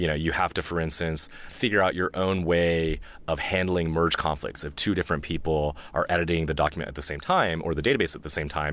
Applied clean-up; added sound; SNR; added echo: none; none; none; none.